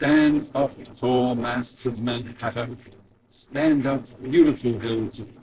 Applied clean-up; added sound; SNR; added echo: neural separator model SepFormer DNS4.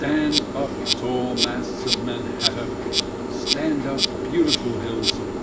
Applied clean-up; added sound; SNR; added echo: none; Insect; -2 dB; reverberation time 1.3 s.